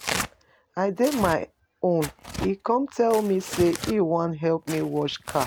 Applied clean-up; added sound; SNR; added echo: none; Tearing; 11 dB; none.